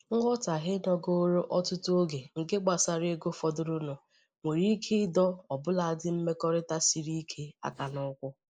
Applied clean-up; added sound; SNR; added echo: neural mask model Resemble Enhance denoiser.